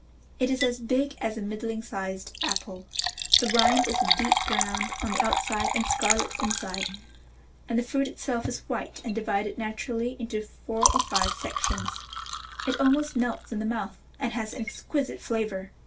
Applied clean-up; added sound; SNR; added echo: none; Liquid; 1 dB; reverberation time 0.2 s.